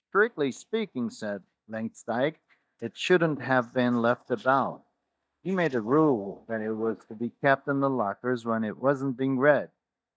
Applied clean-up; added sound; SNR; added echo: neural mask model DeepFilterNet 3.